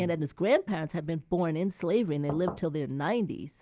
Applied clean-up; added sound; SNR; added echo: none; Knock / Wood; 10 dB; none.